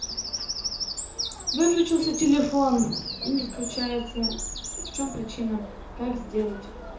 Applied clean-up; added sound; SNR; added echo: none; Bird vocalization, bird call, bird song; 6 dB; reverberation time 0.6 s.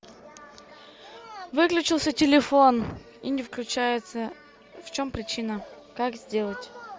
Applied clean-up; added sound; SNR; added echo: none; none; none; none.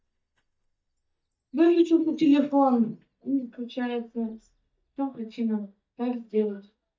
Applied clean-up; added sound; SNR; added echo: neural mask model DeepFilterNet 3.